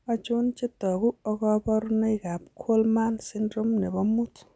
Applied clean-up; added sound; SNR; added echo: none; none; none; none.